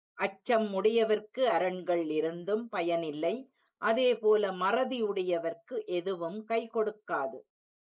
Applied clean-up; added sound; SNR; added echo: neural mask model Resemble Enhance denoiser.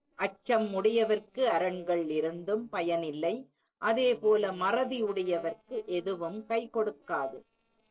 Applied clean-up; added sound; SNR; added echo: neural separator model SepFormer DNS4.